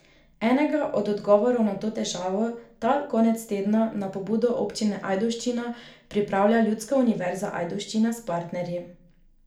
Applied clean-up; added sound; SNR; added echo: none; none; none; reverberation time 0.4 s.